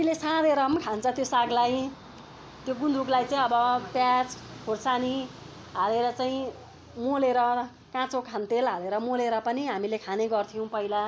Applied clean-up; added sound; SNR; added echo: none; none; none; none.